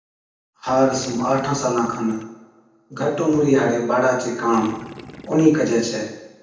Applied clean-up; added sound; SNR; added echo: none; Gurgling; 17 dB; reverberation time 0.9 s.